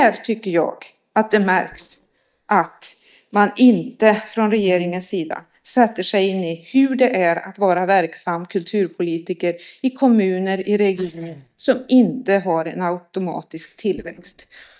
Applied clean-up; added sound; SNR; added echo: neural mask model DeepFilterNet 3.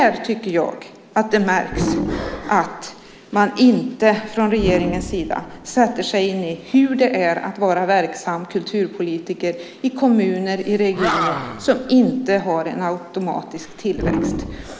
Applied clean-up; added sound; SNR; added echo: none; Animal; 10 dB; none.